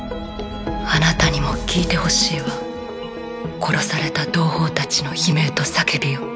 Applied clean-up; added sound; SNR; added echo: none; Drum kit; 12 dB; none.